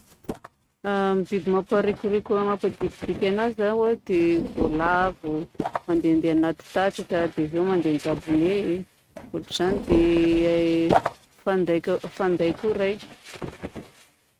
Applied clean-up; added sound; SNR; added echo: neural mask model RNNoise.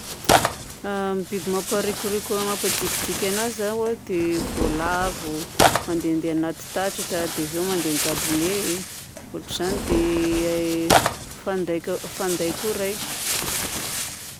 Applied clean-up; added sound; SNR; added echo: none; Tearing; 1 dB; none.